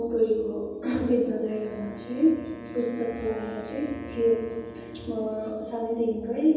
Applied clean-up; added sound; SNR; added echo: none; Wind instrument, woodwind instrument; 17 dB; reverberation time 1.1 s.